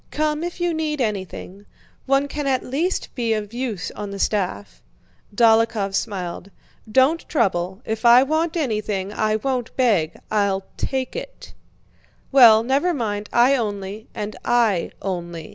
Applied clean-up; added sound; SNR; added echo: none; none; none; none.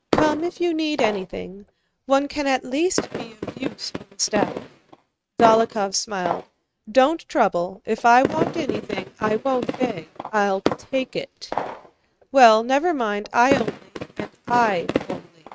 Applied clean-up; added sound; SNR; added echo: neural mask model RNNoise.